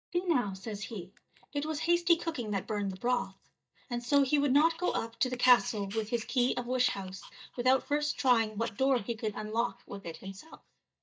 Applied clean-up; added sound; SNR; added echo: neural mask model DeepFilterNet 3.